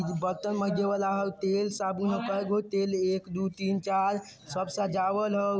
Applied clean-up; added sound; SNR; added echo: none; none; none; none.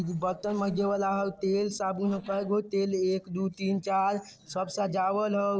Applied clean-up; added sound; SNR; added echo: neural separator model SepFormer DNS4.